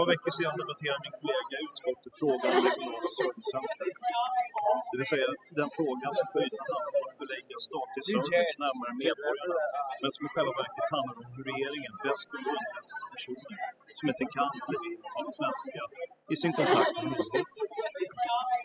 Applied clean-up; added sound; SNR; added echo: classical method spectral subtraction.